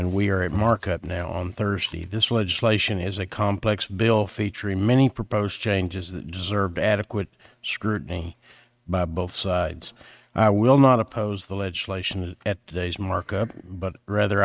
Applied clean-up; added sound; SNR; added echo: neural mask model RNNoise.